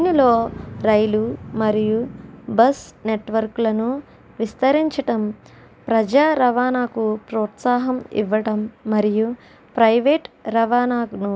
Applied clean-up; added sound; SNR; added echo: none; none; none; none.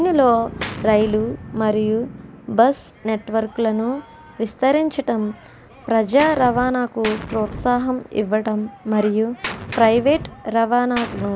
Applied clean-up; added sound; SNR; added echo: none; Gunshot, gunfire; 15 dB; none.